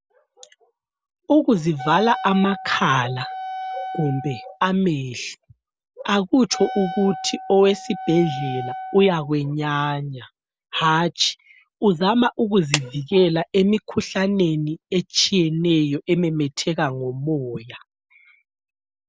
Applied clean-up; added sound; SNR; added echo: none; Clapping + Wind instrument, woodwind instrument; 10 dB; none.